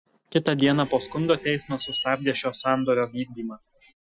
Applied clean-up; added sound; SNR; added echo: classical method Wiener filter.